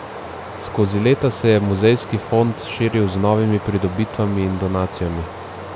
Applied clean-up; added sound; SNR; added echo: none; Stream; 12 dB; none.